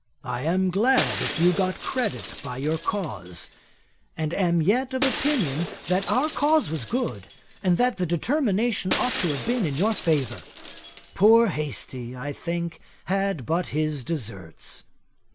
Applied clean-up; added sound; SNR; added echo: none; Shatter; 11 dB; none.